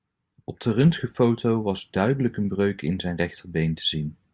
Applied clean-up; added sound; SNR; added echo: none; none; none; none.